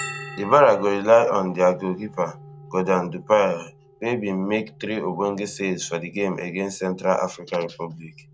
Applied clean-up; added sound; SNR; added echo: none; Bell; 20 dB; none.